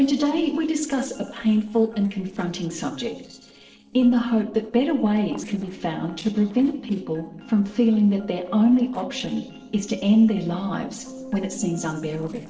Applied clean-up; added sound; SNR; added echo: neural separator model SepFormer DNS4.